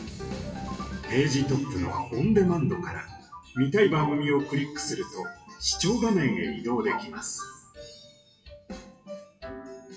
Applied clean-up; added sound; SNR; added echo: classical method WPE with log-MMSE.